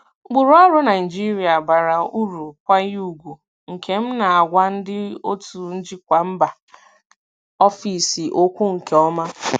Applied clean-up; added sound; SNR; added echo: none; none; none; none.